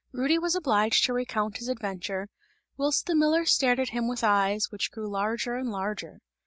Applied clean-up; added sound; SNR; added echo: none; none; none; none.